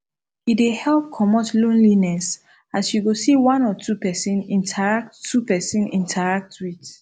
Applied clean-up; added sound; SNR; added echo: none; none; none; none.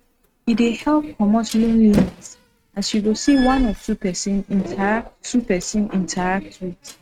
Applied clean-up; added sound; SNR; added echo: neural mask model RNNoise.